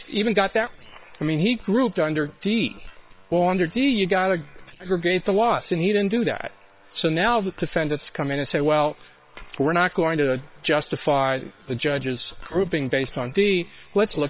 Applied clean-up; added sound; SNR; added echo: neural separator model SepFormer WHAM!.